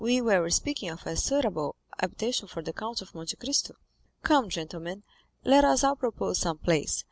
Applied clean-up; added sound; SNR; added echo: none; none; none; none.